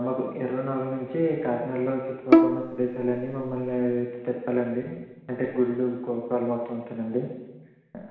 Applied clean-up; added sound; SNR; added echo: none; Bowed string instrument; -4 dB; reverberation time 1.1 s.